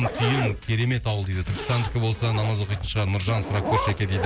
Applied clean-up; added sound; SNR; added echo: none; Zipper (clothing); 8 dB; none.